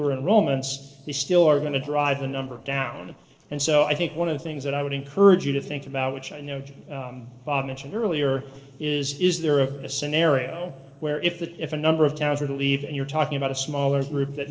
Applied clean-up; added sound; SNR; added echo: neural separator model SepFormer DNS4.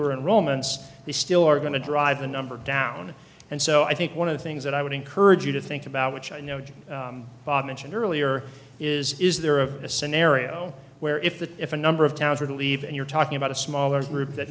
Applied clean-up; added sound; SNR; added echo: none; none; none; none.